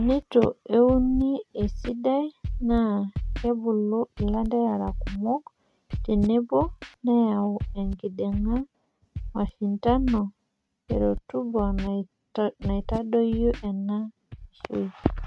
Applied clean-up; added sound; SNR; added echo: neural mask model RNNoise.